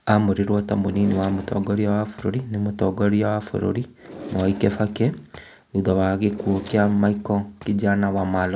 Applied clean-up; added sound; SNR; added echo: none; Drawer open or close; 19 dB; none.